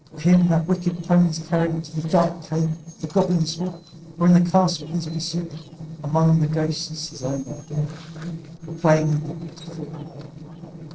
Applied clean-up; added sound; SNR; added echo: neural separator model SepFormer DNS4.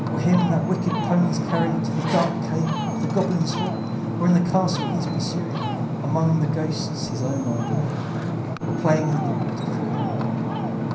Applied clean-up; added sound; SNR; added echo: none; Ocean; 0 dB; reverberation time 0.6 s.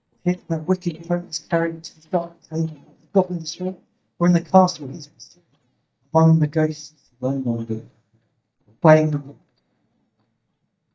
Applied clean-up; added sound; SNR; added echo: neural mask model DeepFilterNet 3.